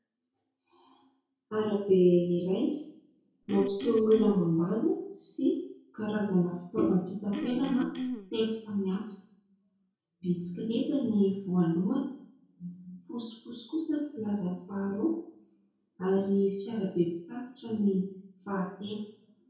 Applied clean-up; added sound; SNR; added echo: none; Cough; 6 dB; reverberation time 0.6 s.